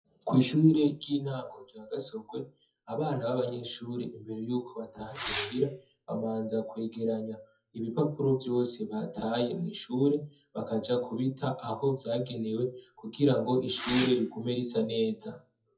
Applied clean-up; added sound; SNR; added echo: classical method WPE with log-MMSE.